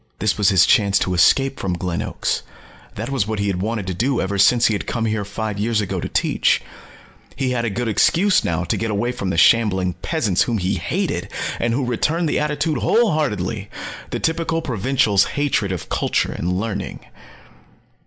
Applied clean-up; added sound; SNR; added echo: none; none; none; none.